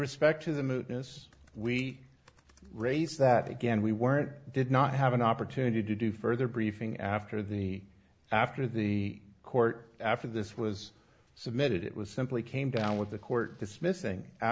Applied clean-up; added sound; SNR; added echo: none; Coin (dropping); 20 dB; none.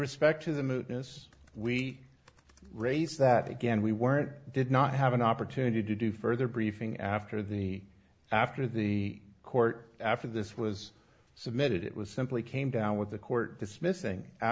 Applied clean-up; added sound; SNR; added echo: none; none; none; none.